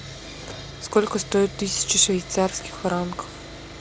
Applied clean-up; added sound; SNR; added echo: none; Sawing; 13 dB; none.